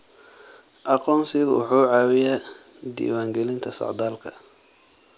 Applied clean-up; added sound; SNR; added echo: none; none; none; none.